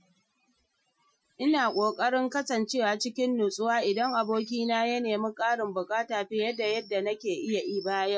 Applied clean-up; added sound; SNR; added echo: classical method Wiener filter.